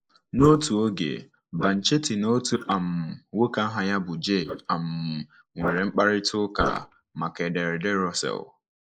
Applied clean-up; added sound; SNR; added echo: neural mask model Resemble Enhance denoiser.